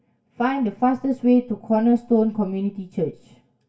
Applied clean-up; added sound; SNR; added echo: none; none; none; reverberation time 0.2 s.